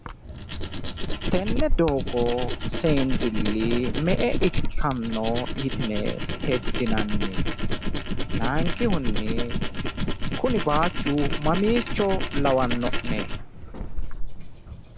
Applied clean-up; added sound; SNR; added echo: none; Tools; -3 dB; none.